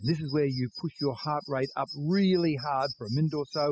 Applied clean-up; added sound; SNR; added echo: classical method spectral subtraction.